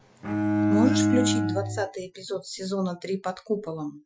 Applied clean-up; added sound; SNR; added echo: classical method Wiener filter.